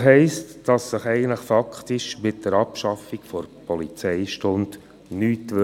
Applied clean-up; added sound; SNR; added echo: none; none; none; none.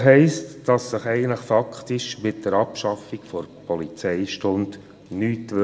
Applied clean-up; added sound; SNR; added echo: none; none; none; reverberation time 1.6 s.